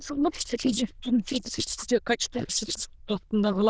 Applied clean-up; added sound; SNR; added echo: neural diffusion model UNIVERSE++.